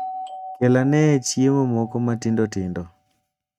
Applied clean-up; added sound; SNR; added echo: neural mask model RNNoise.